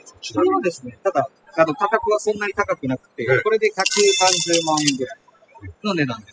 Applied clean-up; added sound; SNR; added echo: classical method spectral subtraction.